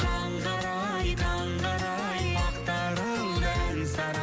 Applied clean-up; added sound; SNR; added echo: none; none; none; none.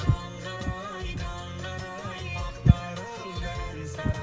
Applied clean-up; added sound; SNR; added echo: none; Walk, footsteps; -4 dB; reverberation time 0.7 s.